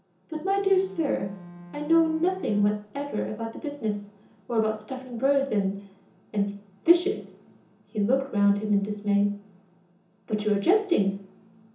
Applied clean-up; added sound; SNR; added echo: none; Bowed string instrument; 18 dB; reverberation time 0.6 s.